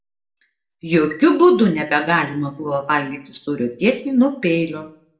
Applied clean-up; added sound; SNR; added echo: none; none; none; reverberation time 0.4 s.